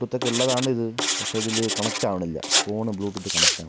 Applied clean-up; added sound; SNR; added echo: none; Writing; 0 dB; none.